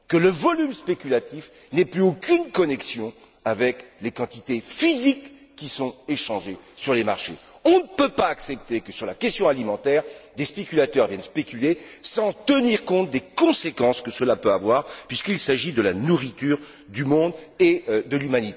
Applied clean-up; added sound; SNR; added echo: none; none; none; none.